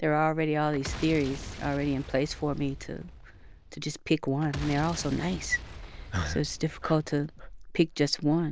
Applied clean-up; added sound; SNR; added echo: none; Boom; 13 dB; none.